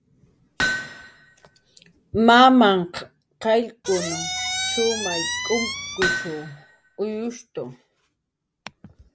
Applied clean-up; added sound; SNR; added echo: none; Squeak + Hammer; 5 dB; none.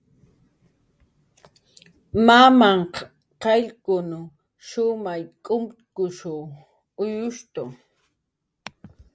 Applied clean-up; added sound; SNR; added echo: none; none; none; none.